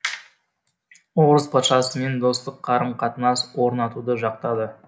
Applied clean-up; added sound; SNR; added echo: none; none; none; none.